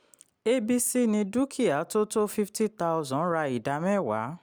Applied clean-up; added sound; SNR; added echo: none; none; none; none.